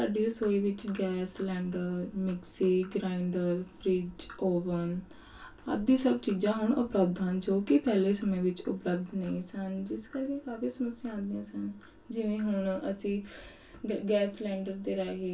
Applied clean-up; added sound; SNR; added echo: none; none; none; reverberation time 0.2 s.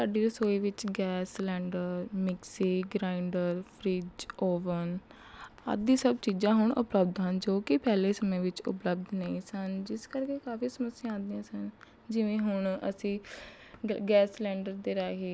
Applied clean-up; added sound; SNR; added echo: none; none; none; none.